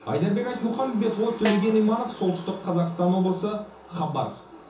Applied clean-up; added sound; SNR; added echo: none; Snare drum; 11 dB; reverberation time 0.7 s.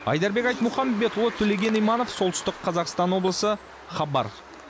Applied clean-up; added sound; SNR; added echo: none; none; none; none.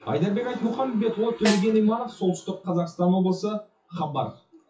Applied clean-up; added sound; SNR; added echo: classical method WPE with log-MMSE.